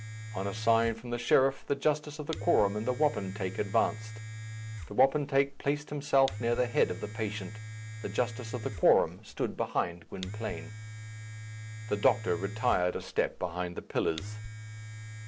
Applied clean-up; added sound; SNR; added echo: none; Domestic sounds, home sounds; 11 dB; none.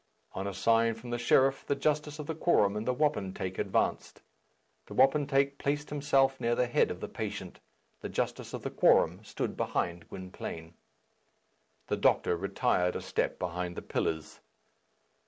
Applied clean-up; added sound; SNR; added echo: none; none; none; none.